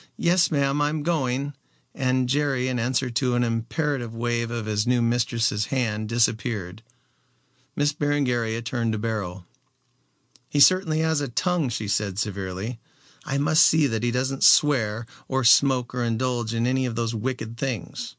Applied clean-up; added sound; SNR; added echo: none; none; none; none.